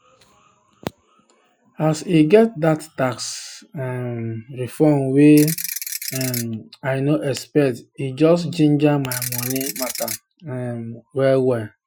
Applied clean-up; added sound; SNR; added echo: classical method Wiener filter.